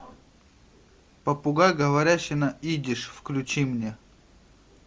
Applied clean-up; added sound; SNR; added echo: none; none; none; none.